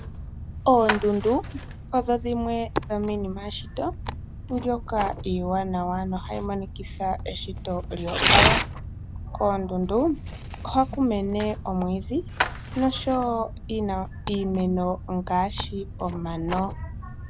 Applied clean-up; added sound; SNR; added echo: none; Tearing; 4 dB; none.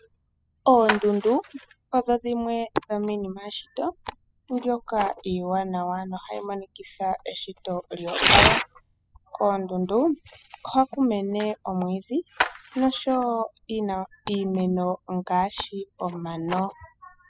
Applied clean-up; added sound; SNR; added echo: classical method spectral subtraction.